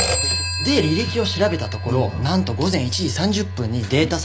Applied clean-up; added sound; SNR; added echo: none; Telephone + Telephone; 4 dB; none.